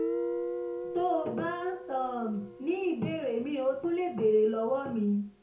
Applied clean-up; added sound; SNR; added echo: none; Guitar; 8 dB; reverberation time 0.6 s.